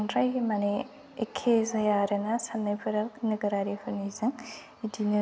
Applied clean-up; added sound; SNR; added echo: none; none; none; none.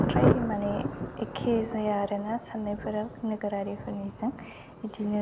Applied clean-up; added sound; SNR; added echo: none; Thunder; 1 dB; none.